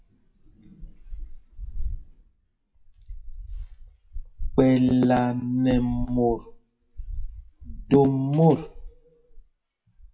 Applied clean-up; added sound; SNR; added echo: classical method WPE with log-MMSE.